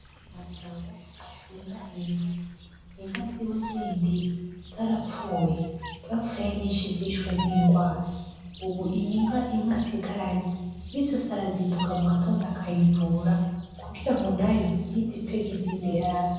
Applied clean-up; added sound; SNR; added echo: none; Bird vocalization, bird call, bird song; 16 dB; reverberation time 1.1 s.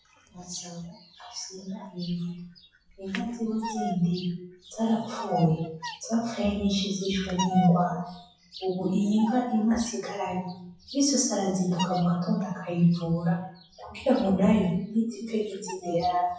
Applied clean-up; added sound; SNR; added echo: classical method WPE with log-MMSE.